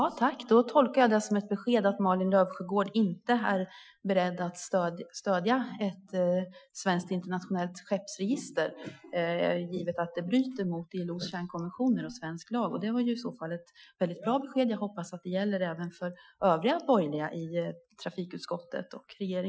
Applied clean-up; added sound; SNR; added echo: classical method Wiener filter.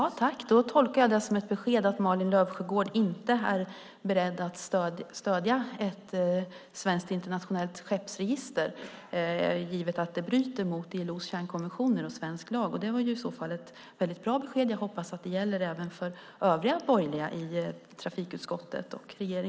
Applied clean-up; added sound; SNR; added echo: none; none; none; none.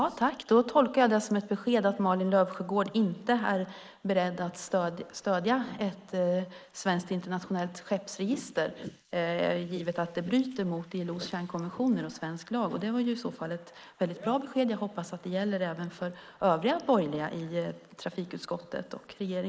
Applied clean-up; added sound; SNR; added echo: neural mask model Resemble Enhance denoiser.